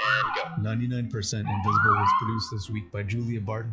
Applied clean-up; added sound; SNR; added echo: classical method log-MMSE.